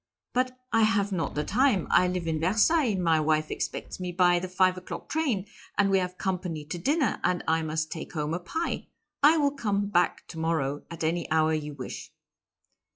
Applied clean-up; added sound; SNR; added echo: classical method log-MMSE.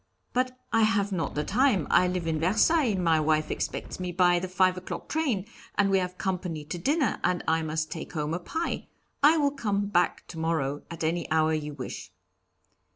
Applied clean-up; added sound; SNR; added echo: none; Wind; 14 dB; none.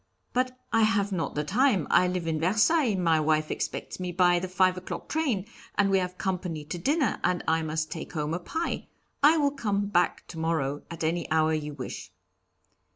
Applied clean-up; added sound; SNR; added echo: none; none; none; none.